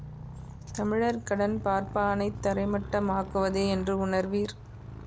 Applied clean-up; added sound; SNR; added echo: none; Motorcycle; 11 dB; none.